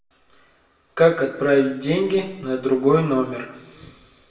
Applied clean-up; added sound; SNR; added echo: none; none; none; reverberation time 0.8 s.